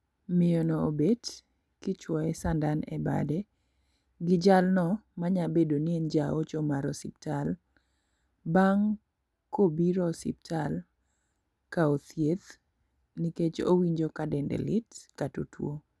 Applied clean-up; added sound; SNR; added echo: none; none; none; none.